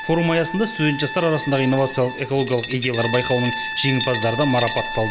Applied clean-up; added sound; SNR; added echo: none; Glass + Brass instrument; 5 dB; none.